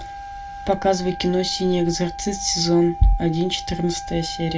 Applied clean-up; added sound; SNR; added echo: none; Wind instrument, woodwind instrument; 13 dB; reverberation time 0.2 s.